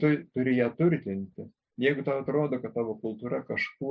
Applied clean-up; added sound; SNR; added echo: none; none; none; none.